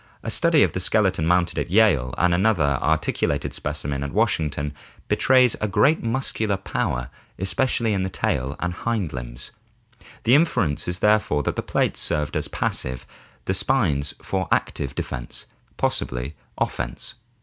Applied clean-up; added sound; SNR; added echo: none; none; none; none.